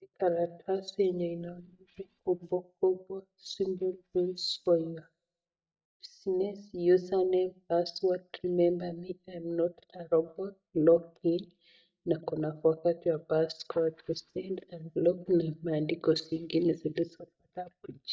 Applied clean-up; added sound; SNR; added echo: neural mask model DeepFilterNet 3.